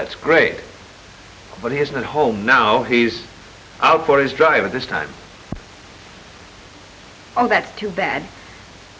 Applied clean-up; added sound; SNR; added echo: none; none; none; none.